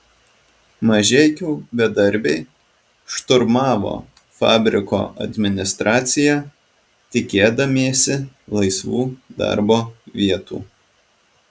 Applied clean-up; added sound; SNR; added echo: none; none; none; none.